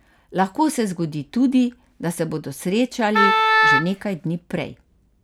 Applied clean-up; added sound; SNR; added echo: none; Wind instrument, woodwind instrument; -5 dB; none.